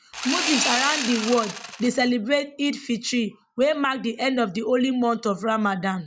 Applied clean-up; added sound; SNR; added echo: none; Sawing; 3 dB; none.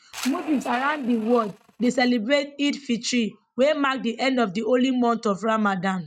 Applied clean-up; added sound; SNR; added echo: neural mask model RNNoise.